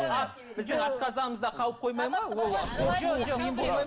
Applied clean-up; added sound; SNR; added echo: none; Tearing; 14 dB; none.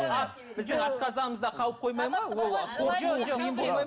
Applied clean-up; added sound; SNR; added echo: none; none; none; none.